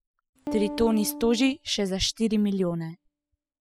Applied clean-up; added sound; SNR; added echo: classical method spectral subtraction.